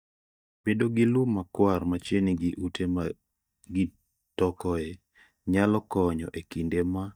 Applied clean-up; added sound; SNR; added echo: neural mask model DeepFilterNet 3.